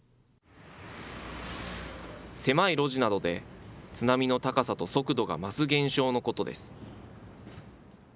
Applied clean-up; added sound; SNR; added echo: none; none; none; none.